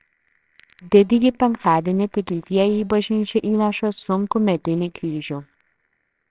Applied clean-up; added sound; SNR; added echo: neural separator model SepFormer WHAMR!.